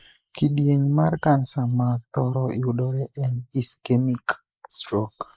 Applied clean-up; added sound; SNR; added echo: neural mask model Resemble Enhance denoiser.